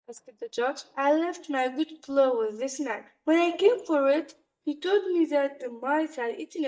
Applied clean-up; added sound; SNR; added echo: neural mask model DeepFilterNet 3.